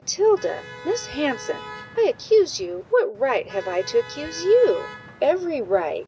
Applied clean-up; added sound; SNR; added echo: none; Motor vehicle (road); 17 dB; none.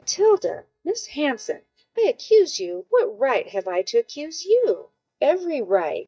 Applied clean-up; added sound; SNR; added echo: neural mask model DeepFilterNet 3.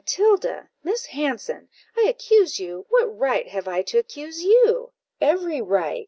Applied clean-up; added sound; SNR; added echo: none; none; none; none.